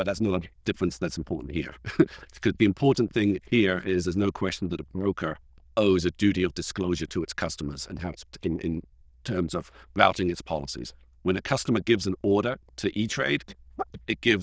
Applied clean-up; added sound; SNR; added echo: neural diffusion model UNIVERSE++.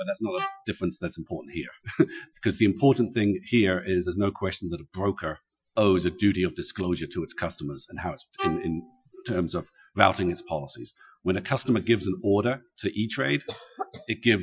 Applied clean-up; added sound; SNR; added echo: classical method Wiener filter.